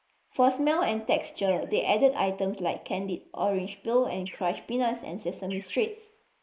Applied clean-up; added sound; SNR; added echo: neural mask model Resemble Enhance denoiser.